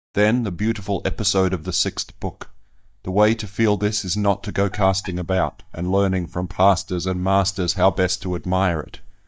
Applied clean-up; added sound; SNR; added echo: neural mask model DeepFilterNet 3.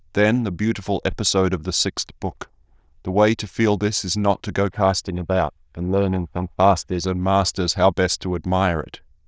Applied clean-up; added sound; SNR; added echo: neural diffusion model UNIVERSE++.